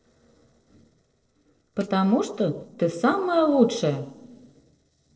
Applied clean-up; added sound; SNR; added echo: neural separator model SepFormer DNS4.